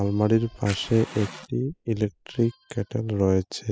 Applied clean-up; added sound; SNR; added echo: classical method spectral subtraction.